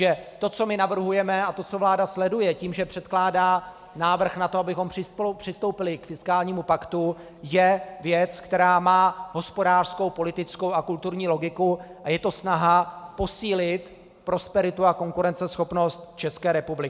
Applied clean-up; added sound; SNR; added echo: none; none; none; none.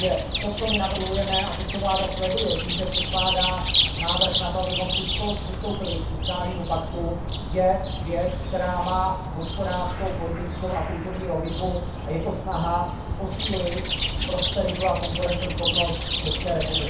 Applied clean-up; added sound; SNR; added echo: none; Chirp, tweet; -2 dB; reverberation time 0.7 s.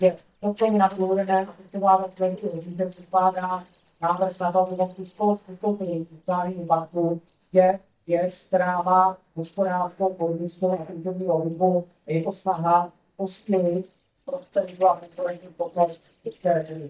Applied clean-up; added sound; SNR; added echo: neural mask model DeepFilterNet 3.